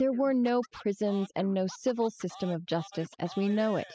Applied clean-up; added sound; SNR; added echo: classical method spectral subtraction.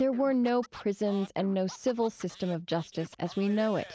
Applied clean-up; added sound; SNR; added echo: neural mask model Resemble Enhance denoiser.